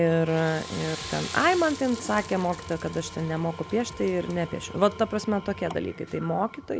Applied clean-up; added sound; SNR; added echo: none; Engine / Tools + Toilet flush / Water; 13 dB; none.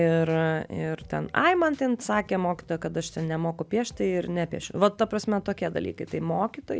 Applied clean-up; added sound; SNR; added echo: none; none; none; none.